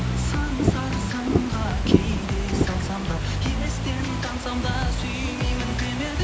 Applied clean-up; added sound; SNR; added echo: none; Fireworks / Ocean; 1 dB; none.